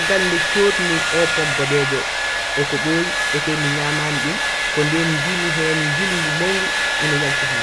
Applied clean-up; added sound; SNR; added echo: none; Domestic sounds, home sounds; -2 dB; none.